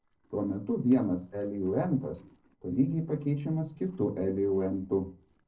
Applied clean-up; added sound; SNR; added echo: neural separator model SepFormer DNS4.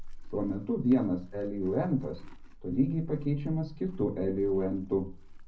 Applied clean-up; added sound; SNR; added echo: none; Livestock, farm animals, working animals; 12 dB; reverberation time 0.4 s.